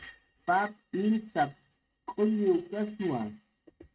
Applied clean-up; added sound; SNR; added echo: neural mask model RNNoise.